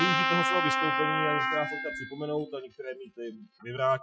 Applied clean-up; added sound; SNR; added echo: classical method Wiener filter.